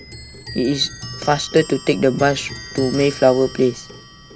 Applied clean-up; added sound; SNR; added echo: none; Clock; 14 dB; none.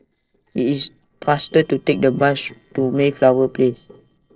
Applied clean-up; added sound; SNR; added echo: neural separator model SepFormer DNS4.